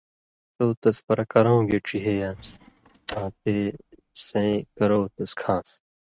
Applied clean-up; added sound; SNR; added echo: neural mask model RNNoise.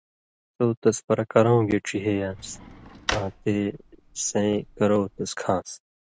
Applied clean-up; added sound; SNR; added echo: none; Drawer open or close; 13 dB; none.